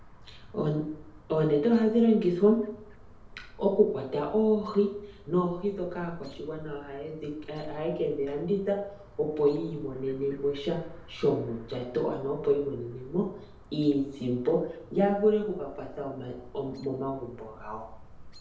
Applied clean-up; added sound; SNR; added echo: none; Chirp, tweet; 19 dB; reverberation time 2.0 s.